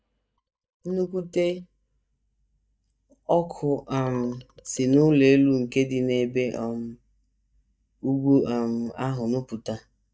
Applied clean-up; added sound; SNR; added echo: neural mask model DeepFilterNet 3.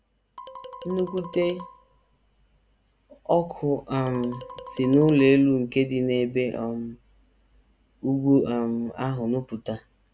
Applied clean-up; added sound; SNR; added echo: none; Marimba, xylophone; 16 dB; none.